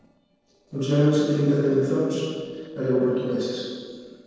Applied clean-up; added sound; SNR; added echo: neural separator model SepFormer DNS4.